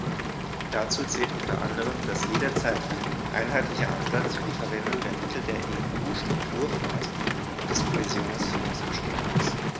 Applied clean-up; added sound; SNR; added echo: none; Rain; -4 dB; none.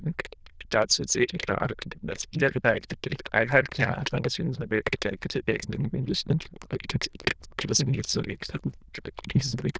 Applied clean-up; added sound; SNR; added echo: neural diffusion model UNIVERSE++.